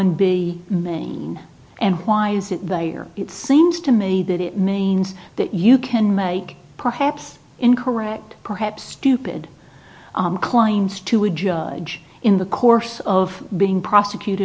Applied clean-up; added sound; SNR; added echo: none; none; none; none.